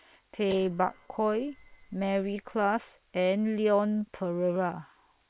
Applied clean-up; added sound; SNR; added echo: neural separator model SepFormer WHAM!.